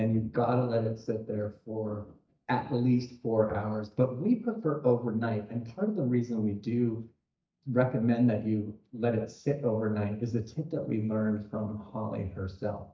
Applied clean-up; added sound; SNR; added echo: neural mask model DeepFilterNet 3.